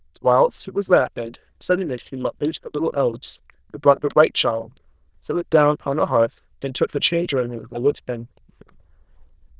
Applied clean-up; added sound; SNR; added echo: neural diffusion model UNIVERSE++.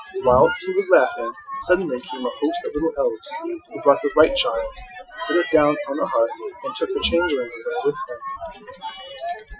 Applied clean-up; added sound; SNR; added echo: classical method Wiener filter.